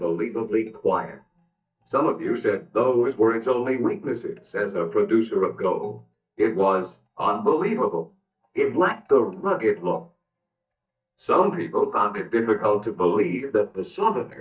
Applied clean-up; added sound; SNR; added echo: neural mask model DeepFilterNet 3.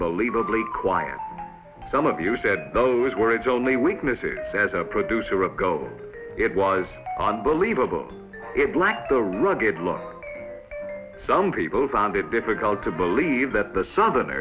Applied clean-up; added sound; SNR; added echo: none; none; none; none.